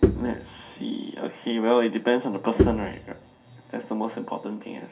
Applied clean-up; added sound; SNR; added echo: none; Bowed string instrument; 1 dB; reverberation time 0.3 s.